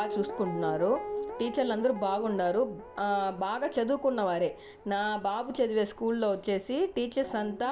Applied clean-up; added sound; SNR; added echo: none; Guitar; 11 dB; none.